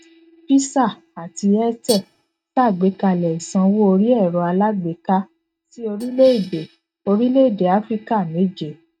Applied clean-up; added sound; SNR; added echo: neural mask model RNNoise.